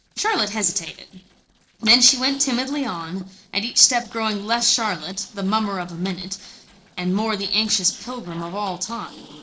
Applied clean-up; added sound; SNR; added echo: neural separator model SepFormer DNS4.